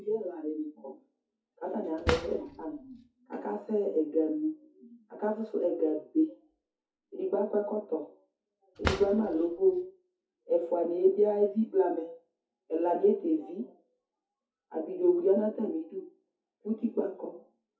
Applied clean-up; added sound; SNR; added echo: classical method WPE with log-MMSE.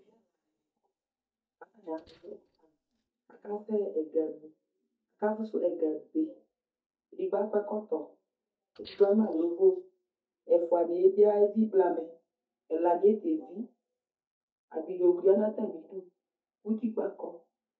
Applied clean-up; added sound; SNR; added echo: neural mask model DeepFilterNet 3.